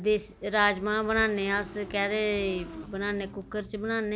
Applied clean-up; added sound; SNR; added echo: none; Motorcycle / Engine; 17 dB; none.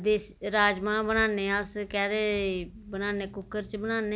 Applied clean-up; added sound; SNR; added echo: none; none; none; none.